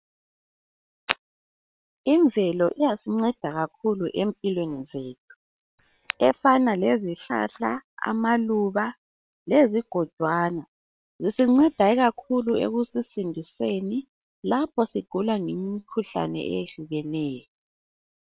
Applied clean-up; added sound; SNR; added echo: neural separator model SepFormer WHAM!.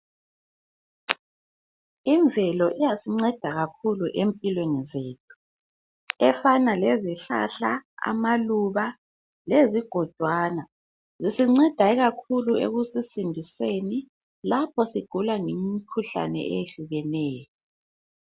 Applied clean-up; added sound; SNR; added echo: none; none; none; none.